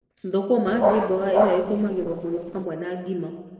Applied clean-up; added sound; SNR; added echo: neural separator model SepFormer DNS4.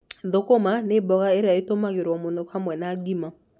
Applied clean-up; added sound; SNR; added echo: none; none; none; none.